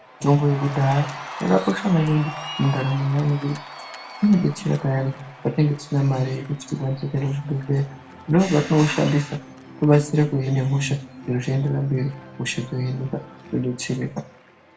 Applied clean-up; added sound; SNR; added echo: none; Cheering; 16 dB; reverberation time 0.4 s.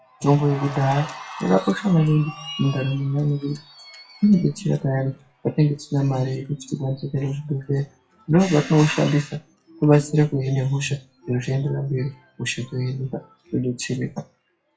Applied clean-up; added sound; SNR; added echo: classical method WPE with log-MMSE.